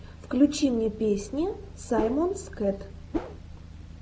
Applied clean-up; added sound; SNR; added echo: none; Whoosh, swoosh, swish; 6 dB; none.